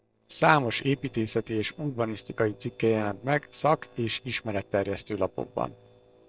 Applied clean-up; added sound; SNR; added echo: neural separator model SepFormer DNS4.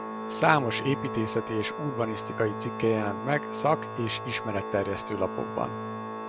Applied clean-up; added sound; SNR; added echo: none; Organ; 6 dB; none.